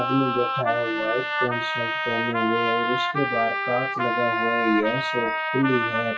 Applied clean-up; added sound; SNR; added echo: classical method WPE with log-MMSE.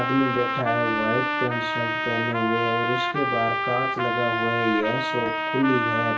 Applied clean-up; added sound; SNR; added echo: none; Trumpet; -1 dB; reverberation time 0.3 s.